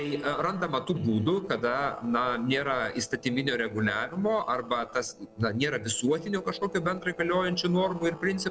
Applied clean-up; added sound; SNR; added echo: neural separator model SepFormer DNS4.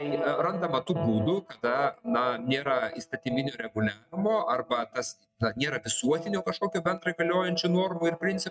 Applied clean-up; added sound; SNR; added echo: neural mask model RNNoise.